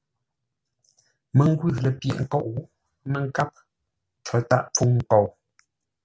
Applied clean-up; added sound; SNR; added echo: none; none; none; none.